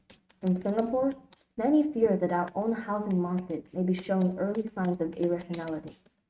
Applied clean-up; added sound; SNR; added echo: neural mask model RNNoise.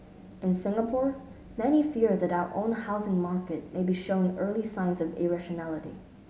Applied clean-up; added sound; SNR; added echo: none; none; none; none.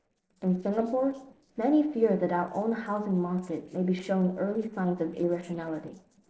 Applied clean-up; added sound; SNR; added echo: neural separator model SepFormer DNS4.